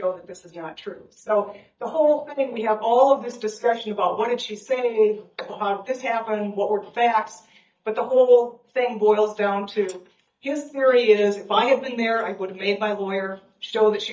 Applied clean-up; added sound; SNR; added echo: neural mask model DeepFilterNet 3.